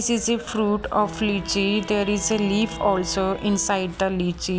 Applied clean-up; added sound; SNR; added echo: none; Bowed string instrument; 15 dB; none.